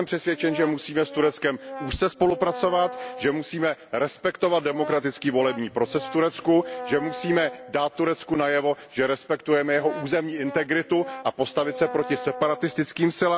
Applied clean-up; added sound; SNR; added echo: none; Brass instrument; 13 dB; none.